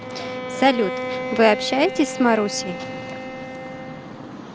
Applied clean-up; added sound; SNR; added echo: none; Bowed string instrument; 8 dB; none.